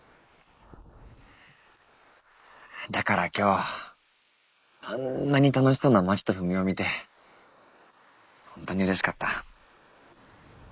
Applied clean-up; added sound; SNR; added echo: neural mask model Resemble Enhance denoiser.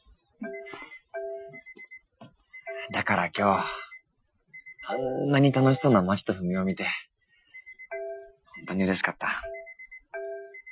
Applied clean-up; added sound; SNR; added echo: classical method Wiener filter.